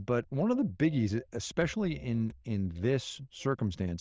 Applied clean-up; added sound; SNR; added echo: neural diffusion model UNIVERSE++.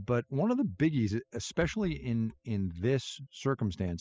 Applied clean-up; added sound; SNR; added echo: classical method spectral subtraction.